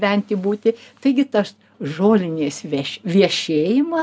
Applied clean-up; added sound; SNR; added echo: none; none; none; none.